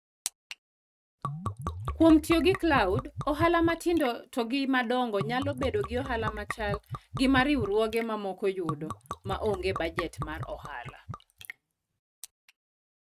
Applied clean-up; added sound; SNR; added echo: neural mask model RNNoise.